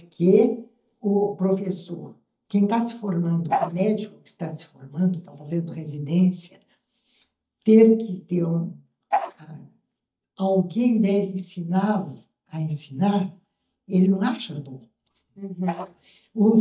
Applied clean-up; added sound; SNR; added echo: neural mask model DeepFilterNet 3.